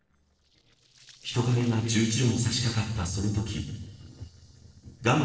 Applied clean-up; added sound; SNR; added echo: neural separator model SepFormer DNS4.